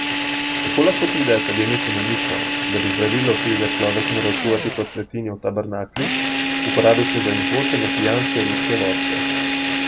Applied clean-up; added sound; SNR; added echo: none; Drill; -2 dB; none.